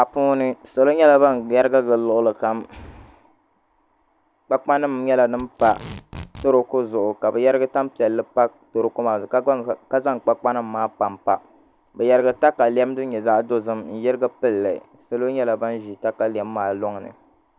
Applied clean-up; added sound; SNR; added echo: none; Packing tape, duct tape; 17 dB; none.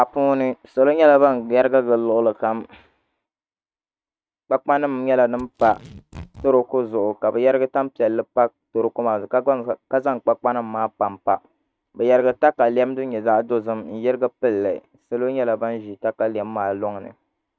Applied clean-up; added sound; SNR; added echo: neural mask model RNNoise.